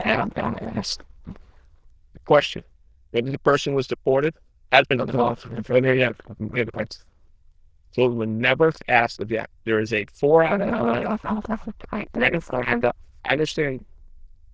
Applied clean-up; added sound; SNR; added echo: neural diffusion model UNIVERSE++.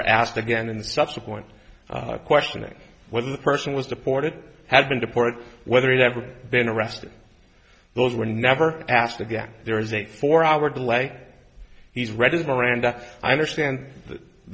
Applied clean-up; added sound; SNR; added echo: none; none; none; none.